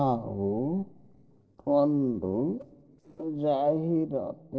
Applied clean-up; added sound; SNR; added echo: neural separator model SepFormer DNS4.